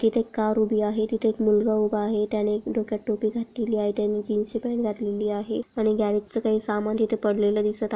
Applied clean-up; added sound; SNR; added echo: none; none; none; none.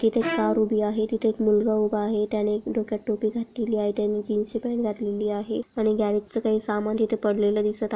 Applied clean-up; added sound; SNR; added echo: none; Bowed string instrument; 10 dB; none.